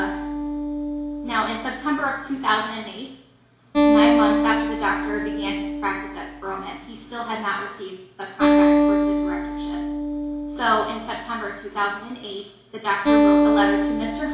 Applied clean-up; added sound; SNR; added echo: none; Acoustic guitar; -5 dB; reverberation time 0.7 s.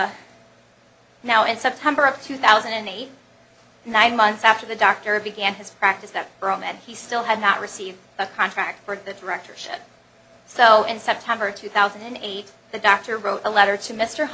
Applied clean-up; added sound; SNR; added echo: none; none; none; none.